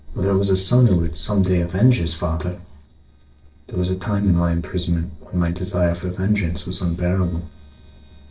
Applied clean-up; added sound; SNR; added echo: neural separator model SepFormer DNS4.